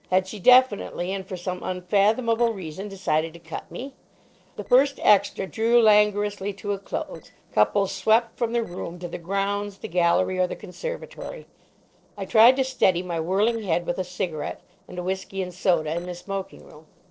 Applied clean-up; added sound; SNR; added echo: neural separator model SepFormer DNS4.